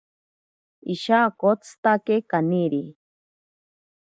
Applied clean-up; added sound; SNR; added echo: none; none; none; none.